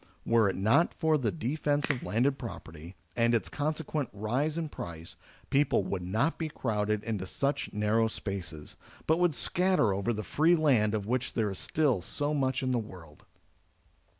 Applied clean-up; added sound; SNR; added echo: none; Crack / Crackle; 13 dB; none.